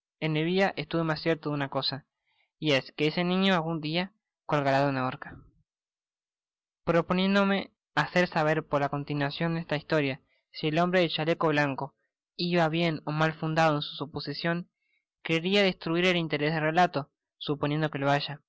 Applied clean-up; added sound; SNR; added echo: none; none; none; none.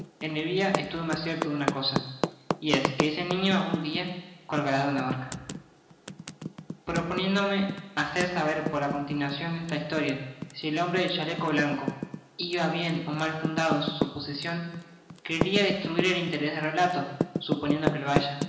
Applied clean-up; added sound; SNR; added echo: none; Typing; 5 dB; reverberation time 1.0 s.